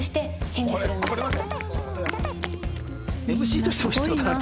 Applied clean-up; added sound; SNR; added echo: none; none; none; none.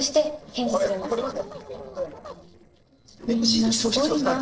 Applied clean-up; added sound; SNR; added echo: neural separator model SepFormer DNS4.